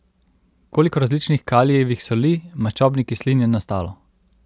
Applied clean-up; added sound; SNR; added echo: none; none; none; none.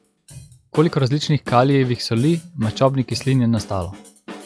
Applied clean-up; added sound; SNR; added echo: classical method log-MMSE.